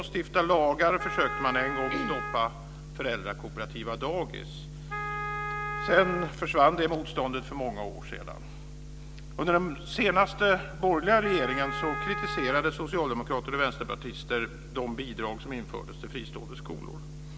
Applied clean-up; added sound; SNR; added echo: none; Wind instrument, woodwind instrument; 7 dB; none.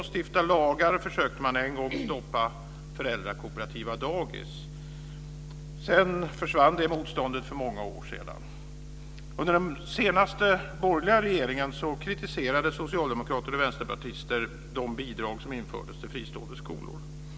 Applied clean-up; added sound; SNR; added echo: none; none; none; none.